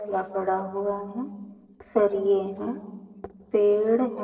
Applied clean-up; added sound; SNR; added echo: neural separator model SepFormer DNS4.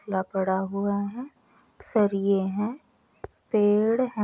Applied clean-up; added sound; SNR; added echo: none; none; none; none.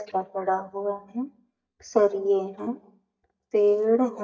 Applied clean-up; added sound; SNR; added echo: neural mask model DeepFilterNet 3.